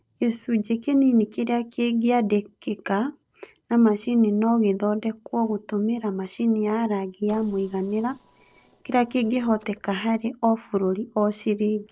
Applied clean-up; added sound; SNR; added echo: neural separator model SepFormer DNS4.